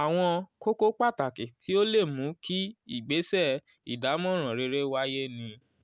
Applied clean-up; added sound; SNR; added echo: none; none; none; none.